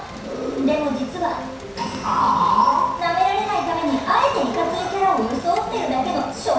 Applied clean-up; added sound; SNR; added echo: none; Rain; 18 dB; reverberation time 0.7 s.